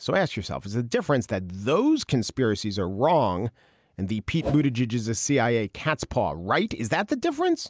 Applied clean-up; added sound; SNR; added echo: none; Whoosh, swoosh, swish; 8 dB; none.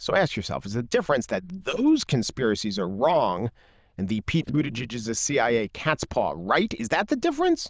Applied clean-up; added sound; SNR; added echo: neural diffusion model UNIVERSE++.